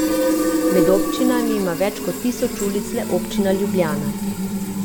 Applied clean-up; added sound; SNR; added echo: none; Fill (with liquid); -1 dB; none.